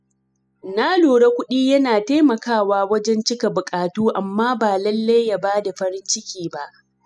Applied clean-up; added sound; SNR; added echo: classical method spectral subtraction.